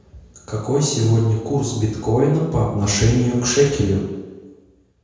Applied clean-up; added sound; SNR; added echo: none; none; none; reverberation time 1.2 s.